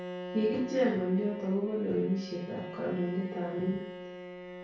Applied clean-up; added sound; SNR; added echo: none; Bowed string instrument; 11 dB; reverberation time 0.6 s.